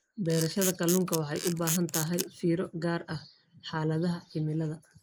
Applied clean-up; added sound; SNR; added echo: neural mask model Resemble Enhance denoiser.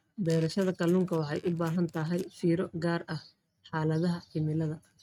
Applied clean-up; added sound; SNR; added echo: neural mask model RNNoise.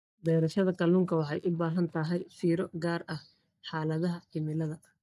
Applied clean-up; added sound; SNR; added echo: neural mask model DeepFilterNet 3.